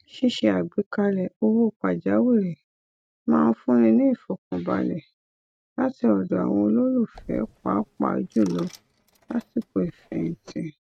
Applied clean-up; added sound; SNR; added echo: neural mask model RNNoise.